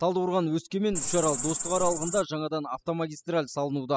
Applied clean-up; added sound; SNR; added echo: classical method spectral subtraction.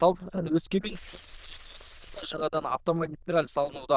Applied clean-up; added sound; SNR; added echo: neural diffusion model UNIVERSE++.